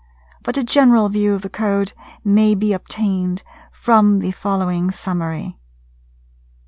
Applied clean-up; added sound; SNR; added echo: none; none; none; none.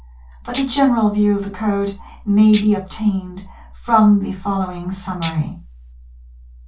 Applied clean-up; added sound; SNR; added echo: none; Tambourine; 18 dB; reverberation time 0.2 s.